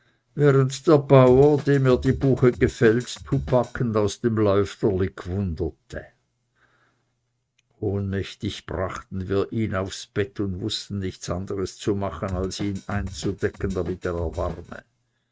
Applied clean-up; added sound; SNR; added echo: neural mask model RNNoise.